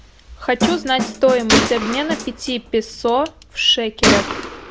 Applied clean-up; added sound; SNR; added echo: none; Snare drum + Gunshot, gunfire; 2 dB; none.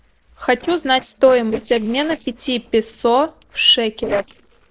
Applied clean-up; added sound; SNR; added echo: neural separator model SepFormer DNS4.